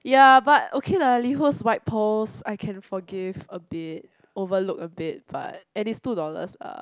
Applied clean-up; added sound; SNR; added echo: none; none; none; none.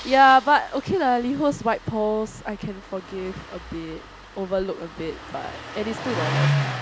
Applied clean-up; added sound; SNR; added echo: none; Engine starting; 7 dB; none.